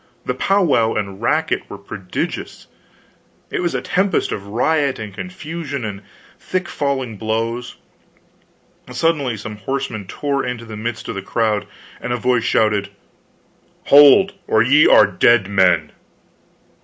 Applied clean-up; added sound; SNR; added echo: none; none; none; none.